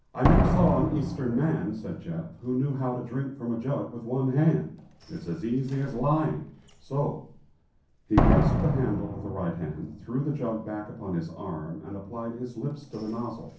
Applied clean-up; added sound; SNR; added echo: none; Slam; 2 dB; reverberation time 0.6 s.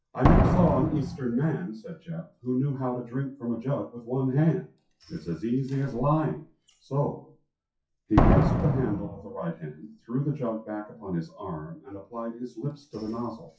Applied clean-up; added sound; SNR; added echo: classical method WPE with log-MMSE.